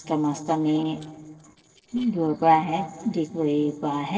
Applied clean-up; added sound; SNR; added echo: neural separator model SepFormer DNS4.